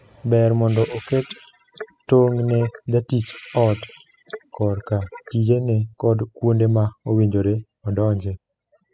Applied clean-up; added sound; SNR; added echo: classical method spectral subtraction.